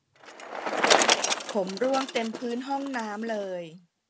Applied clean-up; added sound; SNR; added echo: none; Bicycle; -3 dB; none.